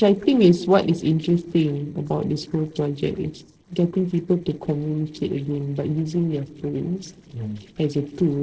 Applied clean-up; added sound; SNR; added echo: neural separator model SepFormer DNS4.